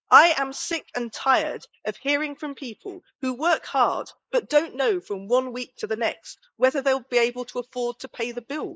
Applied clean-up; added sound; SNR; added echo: neural mask model Resemble Enhance denoiser.